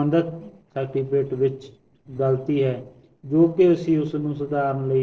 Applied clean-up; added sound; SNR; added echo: neural separator model SepFormer DNS4.